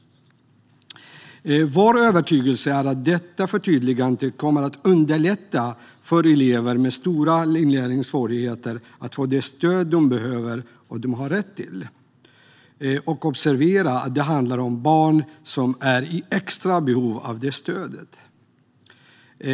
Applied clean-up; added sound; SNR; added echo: none; none; none; none.